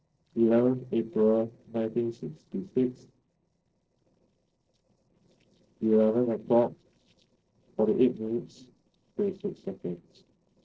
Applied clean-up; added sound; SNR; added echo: neural separator model SepFormer DNS4.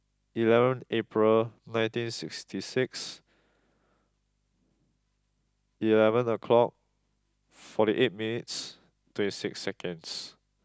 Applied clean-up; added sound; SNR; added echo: none; none; none; none.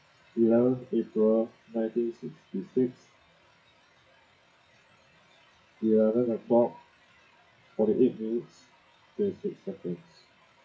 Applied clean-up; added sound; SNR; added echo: classical method WPE with log-MMSE.